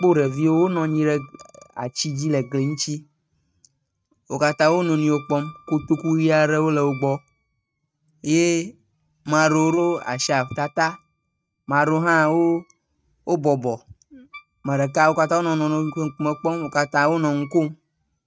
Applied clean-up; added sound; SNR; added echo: neural mask model RNNoise.